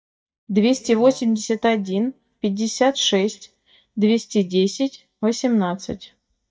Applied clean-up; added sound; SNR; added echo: neural mask model DeepFilterNet 3.